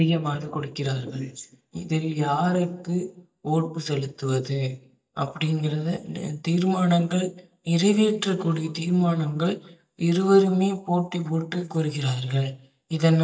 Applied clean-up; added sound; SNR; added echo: neural mask model DeepFilterNet 3.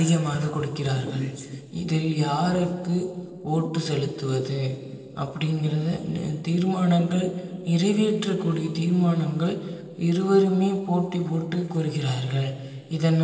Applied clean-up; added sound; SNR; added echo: neural separator model SepFormer DNS4.